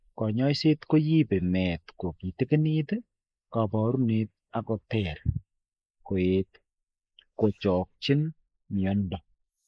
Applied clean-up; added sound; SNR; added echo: neural mask model Resemble Enhance denoiser.